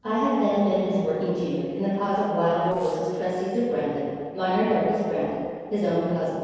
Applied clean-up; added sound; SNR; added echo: neural separator model SepFormer DNS4.